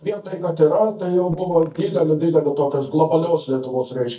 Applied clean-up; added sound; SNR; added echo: neural mask model DeepFilterNet 3.